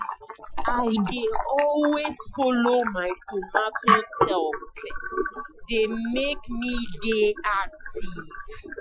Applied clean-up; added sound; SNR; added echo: classical method Wiener filter.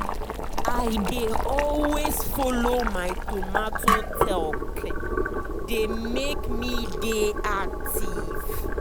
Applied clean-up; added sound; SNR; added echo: none; Boiling; -3 dB; none.